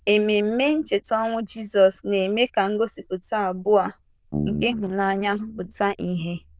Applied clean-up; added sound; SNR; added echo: neural diffusion model UNIVERSE++.